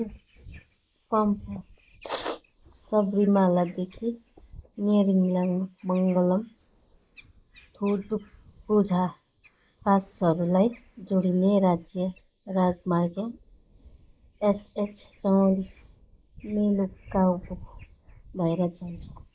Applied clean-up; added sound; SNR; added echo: neural mask model Resemble Enhance denoiser.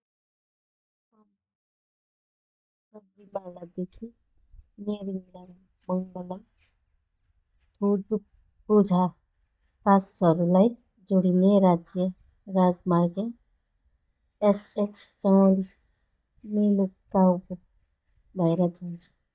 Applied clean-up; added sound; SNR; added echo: neural mask model DeepFilterNet 3.